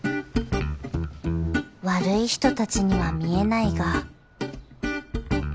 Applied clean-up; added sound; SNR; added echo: none; none; none; none.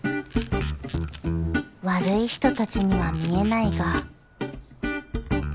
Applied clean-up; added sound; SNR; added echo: none; Camera; 13 dB; none.